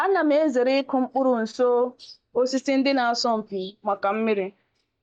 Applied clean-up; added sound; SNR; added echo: neural mask model DeepFilterNet 3.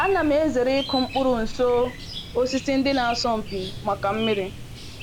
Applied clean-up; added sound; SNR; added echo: none; Chirp, tweet; 11 dB; none.